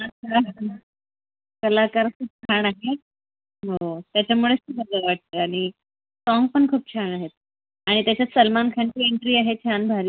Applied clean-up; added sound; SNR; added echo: none; none; none; none.